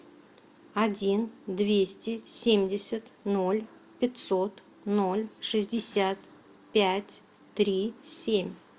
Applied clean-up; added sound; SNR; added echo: none; none; none; none.